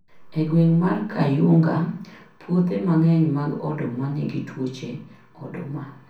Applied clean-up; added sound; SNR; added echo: none; none; none; reverberation time 0.6 s.